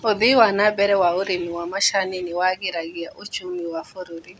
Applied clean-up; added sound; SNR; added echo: none; none; none; none.